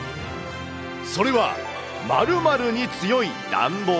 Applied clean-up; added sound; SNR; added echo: none; none; none; none.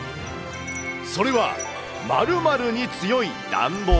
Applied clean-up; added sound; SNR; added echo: none; Wind chime; 8 dB; none.